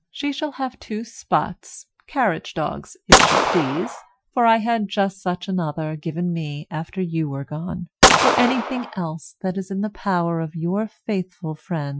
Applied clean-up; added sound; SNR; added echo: classical method Wiener filter.